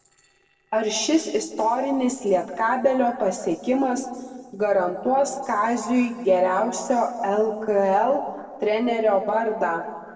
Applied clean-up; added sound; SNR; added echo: neural separator model SepFormer DNS4.